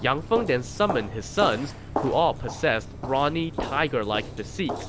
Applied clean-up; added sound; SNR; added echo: none; Walk, footsteps; 8 dB; none.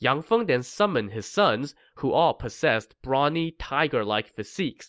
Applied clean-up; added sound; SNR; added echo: none; none; none; none.